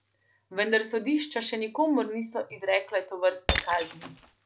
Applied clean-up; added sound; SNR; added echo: none; Shatter; 8 dB; none.